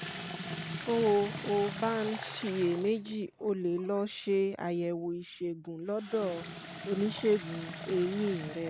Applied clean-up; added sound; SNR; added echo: none; Sink (filling or washing) / Water tap, faucet; 7 dB; none.